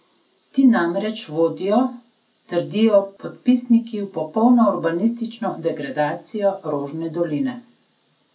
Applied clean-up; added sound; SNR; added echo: none; none; none; none.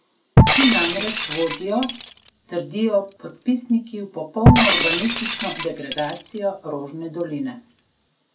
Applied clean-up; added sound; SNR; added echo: none; Shatter; -3 dB; none.